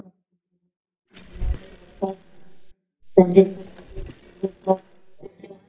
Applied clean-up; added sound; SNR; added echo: neural mask model DeepFilterNet 3.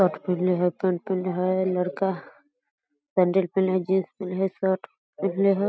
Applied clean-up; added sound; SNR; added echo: none; none; none; none.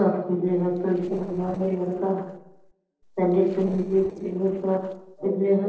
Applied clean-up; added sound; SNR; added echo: neural separator model SepFormer DNS4.